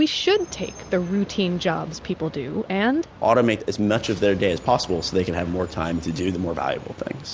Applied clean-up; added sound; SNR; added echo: none; none; none; none.